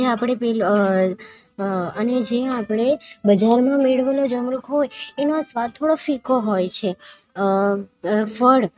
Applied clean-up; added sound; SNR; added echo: neural mask model RNNoise.